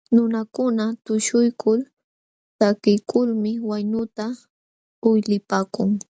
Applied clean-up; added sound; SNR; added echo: none; none; none; none.